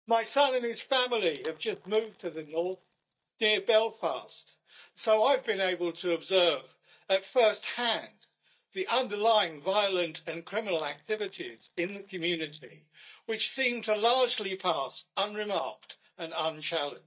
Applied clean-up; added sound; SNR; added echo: neural mask model DeepFilterNet 3.